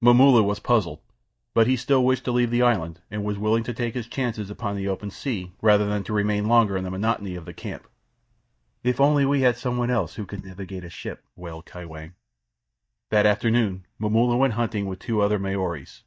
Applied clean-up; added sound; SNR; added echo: neural mask model DeepFilterNet 3.